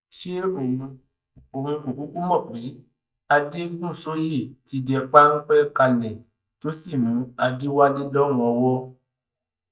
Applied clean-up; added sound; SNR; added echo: neural mask model DeepFilterNet 3.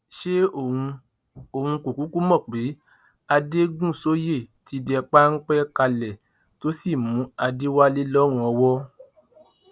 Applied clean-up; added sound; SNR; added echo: none; none; none; none.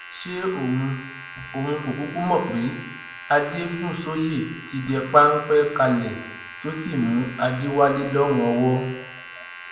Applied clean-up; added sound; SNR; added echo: none; Domestic sounds, home sounds; 15 dB; reverberation time 0.8 s.